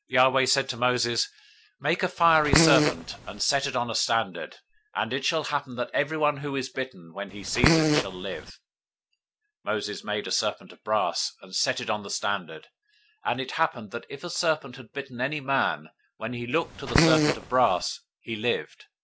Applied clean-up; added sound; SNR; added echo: none; Fart; -3 dB; none.